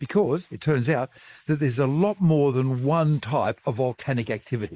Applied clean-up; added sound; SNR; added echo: neural mask model Resemble Enhance denoiser.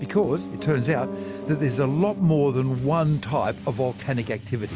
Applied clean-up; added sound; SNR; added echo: none; Piano; 11 dB; none.